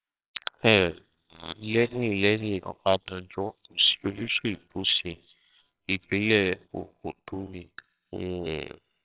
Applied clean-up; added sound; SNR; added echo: neural separator model SepFormer WHAMR!.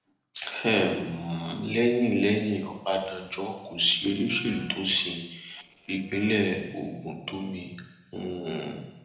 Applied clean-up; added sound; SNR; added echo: neural separator model SepFormer DNS4.